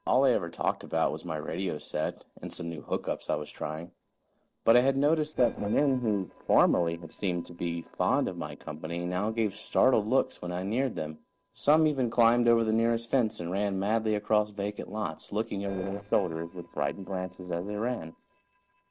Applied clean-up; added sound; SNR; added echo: neural separator model SepFormer DNS4.